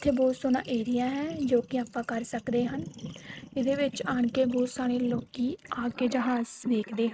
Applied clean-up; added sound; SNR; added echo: neural mask model RNNoise.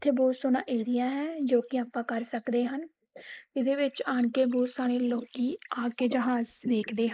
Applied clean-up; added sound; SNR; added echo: neural mask model Resemble Enhance denoiser.